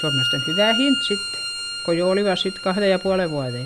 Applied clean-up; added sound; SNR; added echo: none; Bowed string instrument; 5 dB; none.